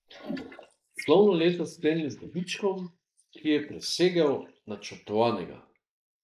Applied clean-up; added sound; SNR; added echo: neural mask model Resemble Enhance denoiser.